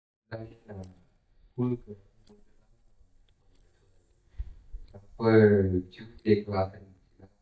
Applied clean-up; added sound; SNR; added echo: neural mask model DeepFilterNet 3.